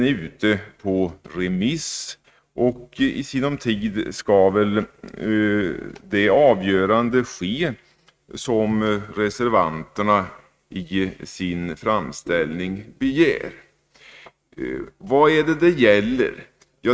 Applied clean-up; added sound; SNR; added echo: neural mask model RNNoise.